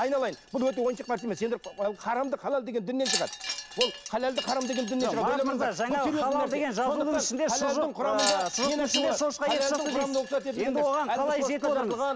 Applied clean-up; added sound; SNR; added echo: none; Wind chime; 11 dB; none.